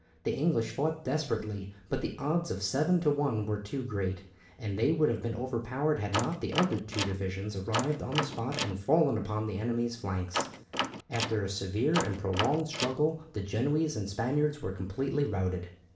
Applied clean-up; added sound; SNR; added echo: none; Door; 6 dB; reverberation time 0.5 s.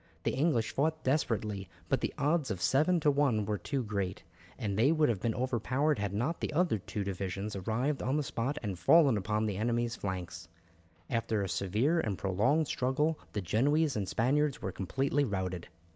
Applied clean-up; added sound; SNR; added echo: none; none; none; none.